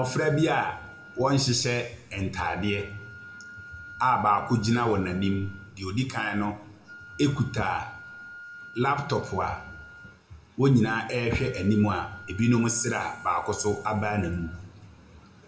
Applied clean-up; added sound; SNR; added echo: none; Wind instrument, woodwind instrument; 19 dB; reverberation time 0.6 s.